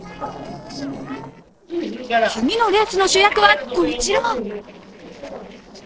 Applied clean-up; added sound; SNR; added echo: neural separator model SepFormer DNS4.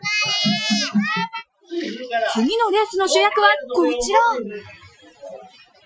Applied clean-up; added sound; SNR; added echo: classical method Wiener filter.